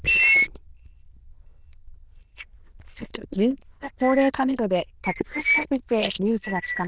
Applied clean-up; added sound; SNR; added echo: neural diffusion model UNIVERSE++.